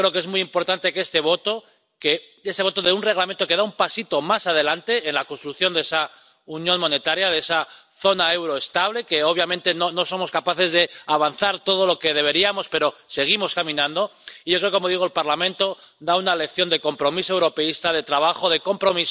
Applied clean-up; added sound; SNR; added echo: none; none; none; none.